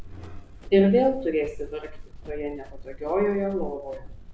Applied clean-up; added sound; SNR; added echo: none; Run; 13 dB; none.